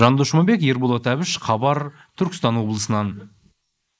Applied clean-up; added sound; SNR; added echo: neural mask model Resemble Enhance denoiser.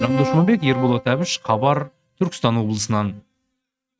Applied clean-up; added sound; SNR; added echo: neural mask model RNNoise.